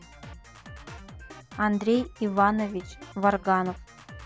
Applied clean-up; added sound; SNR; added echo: none; Drum kit; 17 dB; none.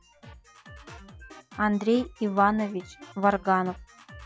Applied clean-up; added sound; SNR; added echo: classical method log-MMSE.